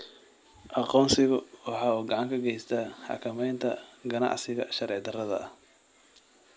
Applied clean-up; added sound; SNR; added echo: none; none; none; none.